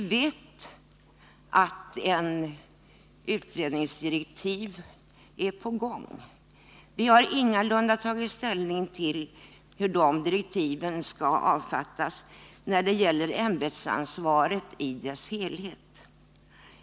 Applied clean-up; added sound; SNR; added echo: none; none; none; none.